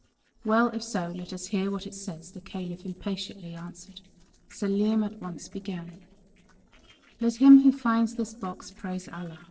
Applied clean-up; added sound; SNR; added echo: neural separator model SepFormer DNS4.